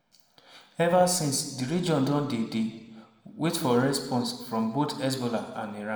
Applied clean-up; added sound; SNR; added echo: none; none; none; reverberation time 1.1 s.